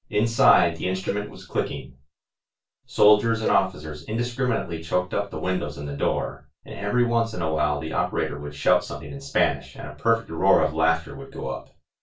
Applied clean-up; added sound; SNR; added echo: none; Cowbell; 14 dB; reverberation time 0.2 s.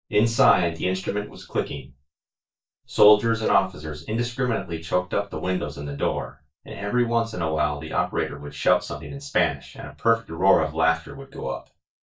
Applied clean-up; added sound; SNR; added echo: neural mask model DeepFilterNet 3.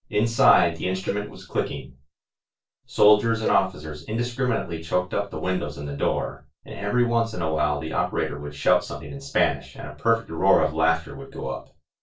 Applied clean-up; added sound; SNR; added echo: neural separator model SepFormer DNS4.